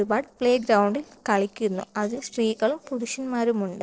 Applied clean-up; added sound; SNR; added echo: neural separator model SepFormer DNS4.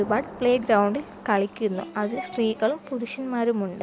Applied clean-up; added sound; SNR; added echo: none; Thunder / Rain; 19 dB; none.